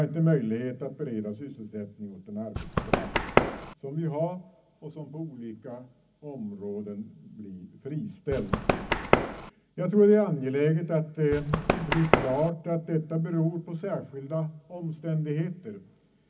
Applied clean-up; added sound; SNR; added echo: none; Run; -3 dB; reverberation time 0.4 s.